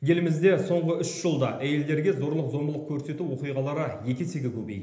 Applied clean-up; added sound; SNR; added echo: none; none; none; reverberation time 1.0 s.